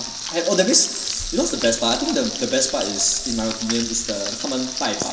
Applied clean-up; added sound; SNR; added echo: none; Frying (food); 7 dB; reverberation time 1.8 s.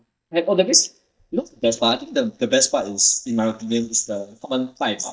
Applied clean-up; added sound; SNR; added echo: neural mask model DeepFilterNet 3.